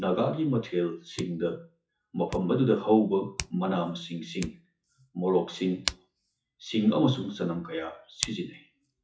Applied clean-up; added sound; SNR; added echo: classical method WPE with log-MMSE.